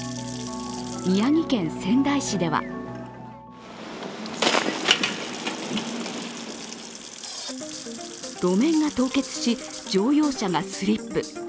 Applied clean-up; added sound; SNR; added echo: none; Sink (filling or washing) / Water tap, faucet / Splash, splatter; 17 dB; none.